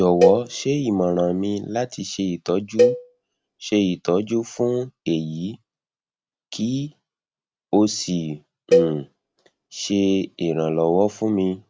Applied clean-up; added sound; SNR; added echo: none; Cowbell; 1 dB; none.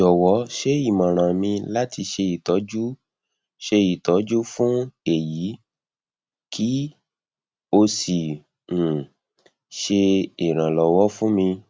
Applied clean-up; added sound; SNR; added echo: none; none; none; none.